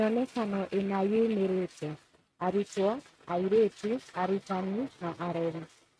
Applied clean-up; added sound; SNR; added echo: neural mask model RNNoise.